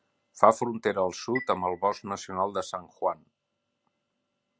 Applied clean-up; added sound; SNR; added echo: none; Chime; 15 dB; none.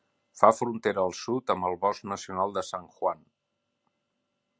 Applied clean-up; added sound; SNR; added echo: none; none; none; none.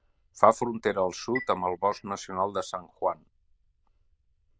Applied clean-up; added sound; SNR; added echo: neural diffusion model UNIVERSE++.